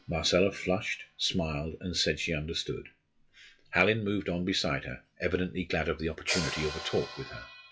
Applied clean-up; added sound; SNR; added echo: classical method log-MMSE.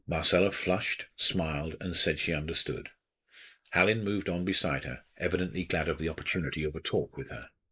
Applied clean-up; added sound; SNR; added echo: neural mask model Resemble Enhance denoiser.